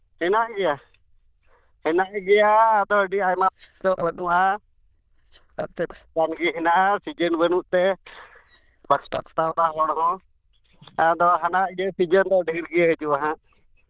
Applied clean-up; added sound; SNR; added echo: neural diffusion model UNIVERSE++.